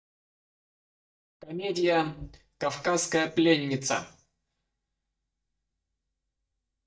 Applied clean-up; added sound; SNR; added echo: neural mask model DeepFilterNet 3.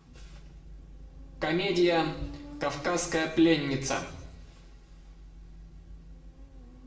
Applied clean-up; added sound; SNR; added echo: none; Motorcycle; 20 dB; reverberation time 0.7 s.